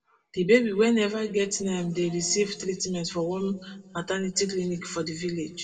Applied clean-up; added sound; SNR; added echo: none; none; none; reverberation time 1.6 s.